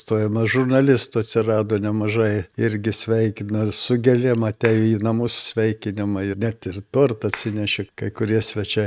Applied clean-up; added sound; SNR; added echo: neural mask model RNNoise.